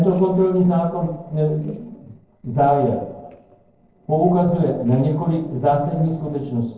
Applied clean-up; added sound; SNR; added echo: neural separator model SepFormer DNS4.